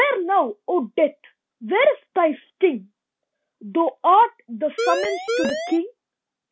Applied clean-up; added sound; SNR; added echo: none; Siren; 2 dB; none.